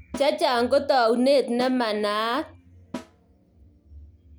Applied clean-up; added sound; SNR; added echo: none; Snare drum; 19 dB; none.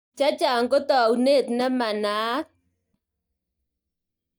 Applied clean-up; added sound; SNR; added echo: neural mask model DeepFilterNet 3.